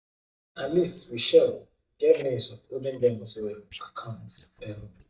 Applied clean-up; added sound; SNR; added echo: neural mask model DeepFilterNet 3.